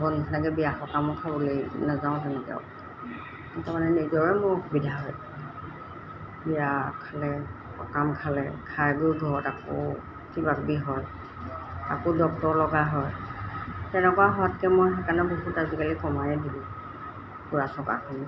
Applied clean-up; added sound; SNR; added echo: none; none; none; none.